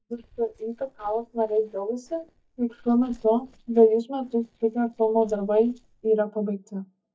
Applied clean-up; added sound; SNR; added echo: neural mask model DeepFilterNet 3.